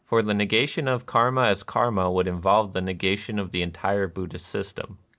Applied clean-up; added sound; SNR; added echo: none; none; none; none.